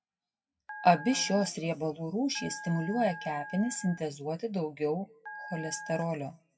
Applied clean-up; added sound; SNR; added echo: classical method WPE with log-MMSE.